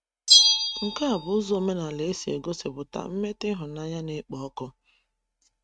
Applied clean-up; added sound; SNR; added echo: neural mask model RNNoise.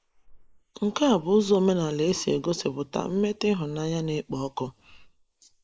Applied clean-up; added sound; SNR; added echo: neural mask model Resemble Enhance denoiser.